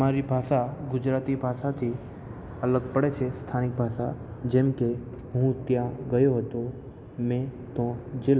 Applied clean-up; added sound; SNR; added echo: none; none; none; none.